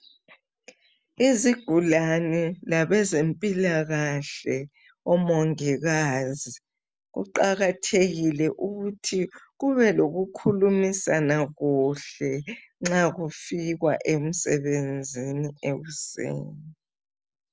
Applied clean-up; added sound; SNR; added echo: none; none; none; none.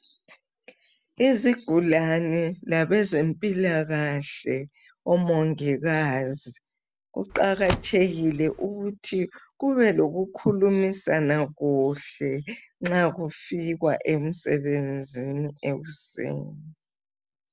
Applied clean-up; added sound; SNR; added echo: none; Car; 10 dB; none.